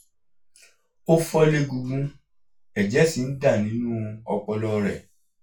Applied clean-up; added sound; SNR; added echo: none; none; none; reverberation time 0.2 s.